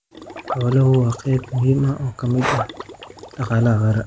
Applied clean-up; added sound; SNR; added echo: none; Liquid + Breathing; 11 dB; none.